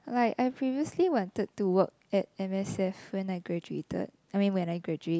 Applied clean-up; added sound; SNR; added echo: none; none; none; none.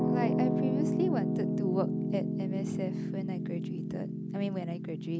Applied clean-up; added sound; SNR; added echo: none; Piano; -5 dB; none.